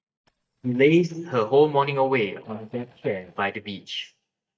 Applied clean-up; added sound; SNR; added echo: neural mask model DeepFilterNet 3.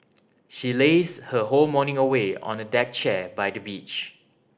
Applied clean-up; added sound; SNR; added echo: none; none; none; none.